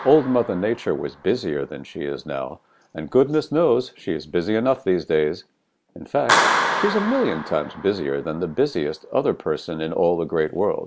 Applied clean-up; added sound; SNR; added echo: none; Clapping; 7 dB; none.